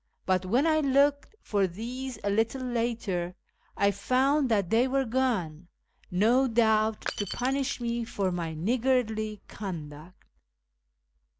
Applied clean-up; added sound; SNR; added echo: none; Shatter / Crushing; 16 dB; none.